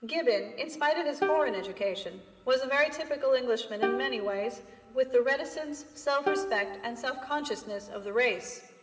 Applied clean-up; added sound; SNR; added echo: none; Plucked string instrument; 7 dB; reverberation time 2.7 s.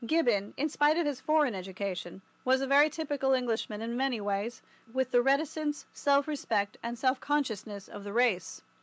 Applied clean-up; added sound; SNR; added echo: none; none; none; none.